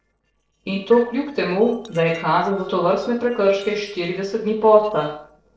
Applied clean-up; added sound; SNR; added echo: neural separator model SepFormer DNS4.